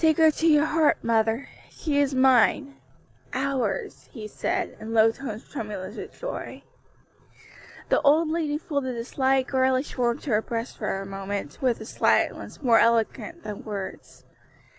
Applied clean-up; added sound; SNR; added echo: none; none; none; none.